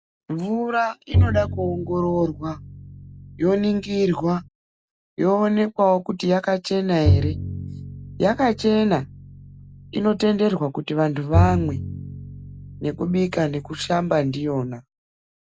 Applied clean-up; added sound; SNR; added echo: none; Bowed string instrument; 4 dB; none.